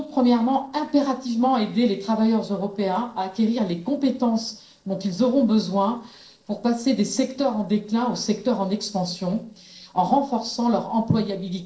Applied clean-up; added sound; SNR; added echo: neural separator model SepFormer DNS4.